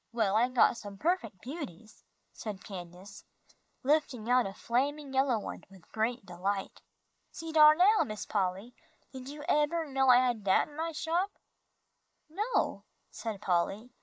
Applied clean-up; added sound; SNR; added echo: neural mask model Resemble Enhance denoiser.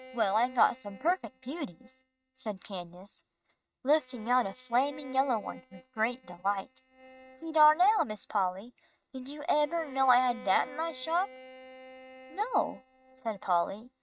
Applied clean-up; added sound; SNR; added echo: neural mask model RNNoise.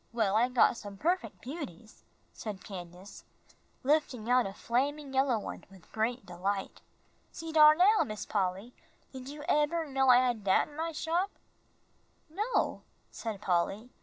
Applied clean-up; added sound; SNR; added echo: none; none; none; none.